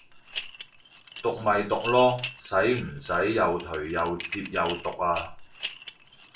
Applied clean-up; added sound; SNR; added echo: none; Dishes, pots, and pans; 11 dB; reverberation time 0.3 s.